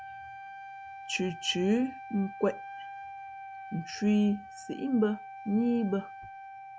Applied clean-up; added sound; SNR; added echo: none; Wind instrument, woodwind instrument; 13 dB; none.